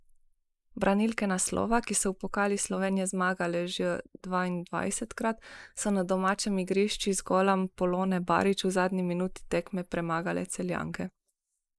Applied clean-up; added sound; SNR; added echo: neural mask model Resemble Enhance denoiser.